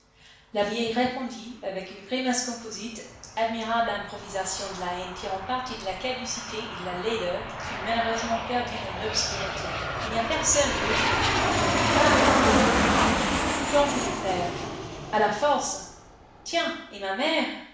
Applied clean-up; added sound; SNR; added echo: none; Aircraft; -1 dB; reverberation time 0.7 s.